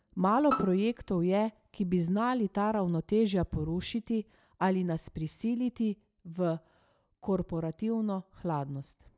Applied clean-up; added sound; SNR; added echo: none; Bowed string instrument; 8 dB; none.